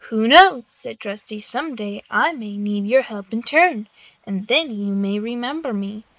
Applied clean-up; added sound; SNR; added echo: neural mask model Resemble Enhance denoiser.